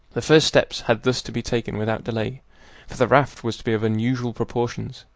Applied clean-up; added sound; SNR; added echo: none; none; none; none.